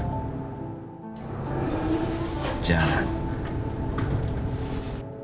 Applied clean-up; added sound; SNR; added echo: none; Sliding door; 0 dB; none.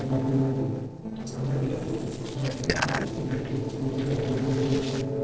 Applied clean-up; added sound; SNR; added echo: neural separator model SepFormer DNS4.